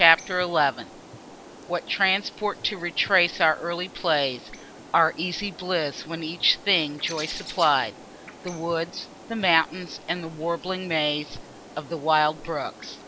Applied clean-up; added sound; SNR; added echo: none; Bird; 18 dB; none.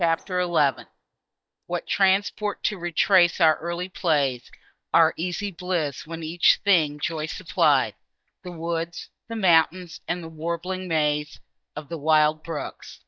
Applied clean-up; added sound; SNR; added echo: neural mask model DeepFilterNet 3.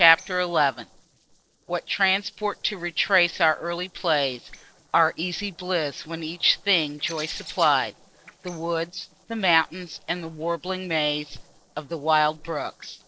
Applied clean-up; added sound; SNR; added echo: neural separator model SepFormer DNS4.